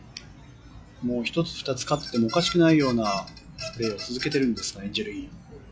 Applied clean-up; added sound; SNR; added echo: classical method log-MMSE.